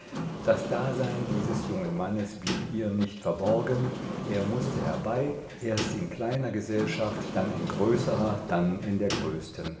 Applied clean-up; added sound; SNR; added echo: none; Sliding door; 4 dB; reverberation time 1.0 s.